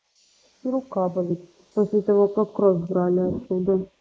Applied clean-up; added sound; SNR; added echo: neural mask model Resemble Enhance denoiser.